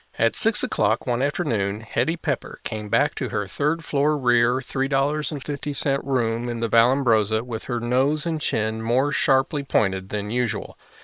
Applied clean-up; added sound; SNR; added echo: neural separator model SepFormer WHAM!.